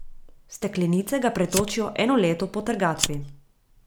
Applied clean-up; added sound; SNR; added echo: none; Fire; 10 dB; none.